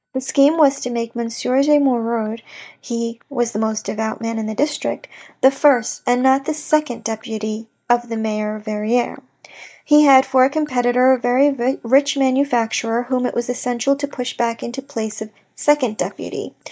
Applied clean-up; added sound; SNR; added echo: neural mask model DeepFilterNet 3.